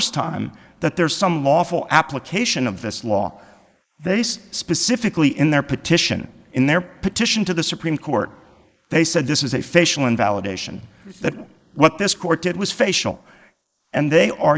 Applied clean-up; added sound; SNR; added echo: neural mask model Resemble Enhance denoiser.